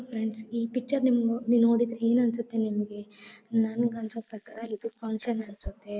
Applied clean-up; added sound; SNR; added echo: neural mask model Resemble Enhance denoiser.